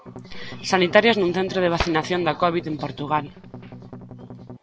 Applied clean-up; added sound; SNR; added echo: none; Hands + Strum; 13 dB; none.